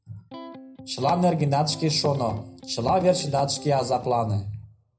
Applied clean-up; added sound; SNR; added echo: none; Electric guitar; 17 dB; reverberation time 0.4 s.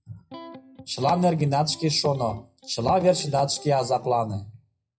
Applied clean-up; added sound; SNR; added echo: classical method WPE with log-MMSE.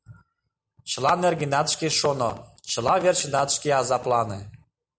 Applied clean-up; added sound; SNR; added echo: none; none; none; none.